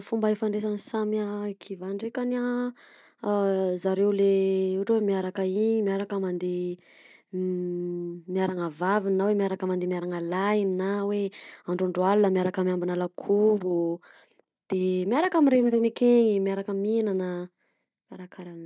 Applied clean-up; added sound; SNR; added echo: neural mask model DeepFilterNet 3.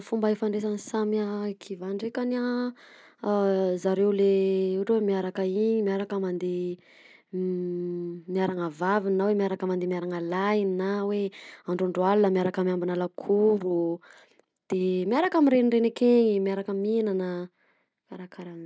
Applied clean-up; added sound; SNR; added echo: none; none; none; none.